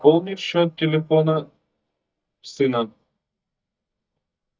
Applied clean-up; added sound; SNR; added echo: neural mask model DeepFilterNet 3.